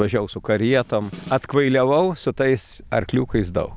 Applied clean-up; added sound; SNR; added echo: none; Snare drum; 20 dB; none.